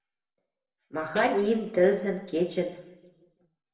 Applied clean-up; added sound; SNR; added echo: none; Snare drum; 15 dB; reverberation time 0.9 s.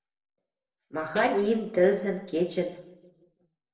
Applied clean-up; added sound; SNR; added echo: neural separator model SepFormer DNS4.